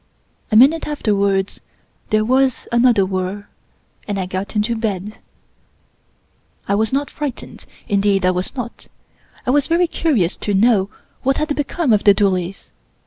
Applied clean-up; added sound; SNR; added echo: none; none; none; none.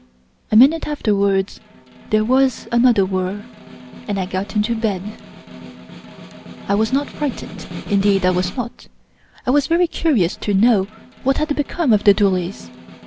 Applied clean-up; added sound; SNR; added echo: none; Snare drum; 17 dB; none.